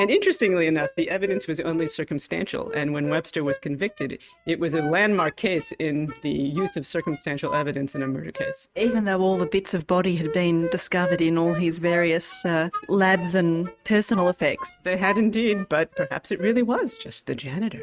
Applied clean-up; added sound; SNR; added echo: neural mask model RNNoise.